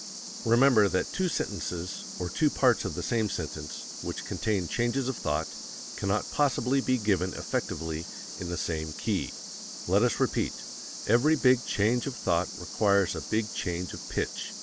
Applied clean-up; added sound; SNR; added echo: none; Cricket; 11 dB; none.